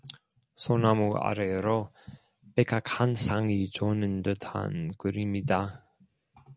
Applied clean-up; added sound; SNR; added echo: none; none; none; none.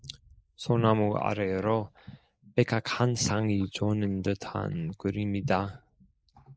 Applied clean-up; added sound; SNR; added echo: neural mask model Resemble Enhance denoiser.